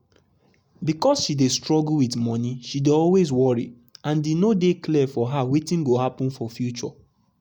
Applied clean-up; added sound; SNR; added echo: none; none; none; none.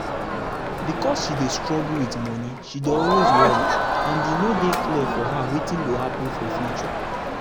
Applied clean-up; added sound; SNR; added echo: none; Crowd; -3 dB; none.